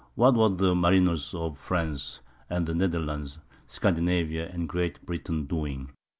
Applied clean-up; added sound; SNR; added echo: none; none; none; none.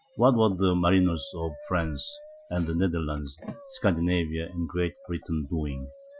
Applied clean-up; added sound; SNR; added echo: classical method Wiener filter.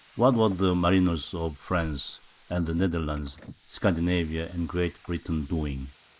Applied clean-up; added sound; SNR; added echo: neural mask model Resemble Enhance denoiser.